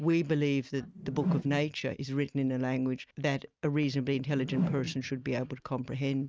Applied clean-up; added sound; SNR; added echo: neural mask model RNNoise.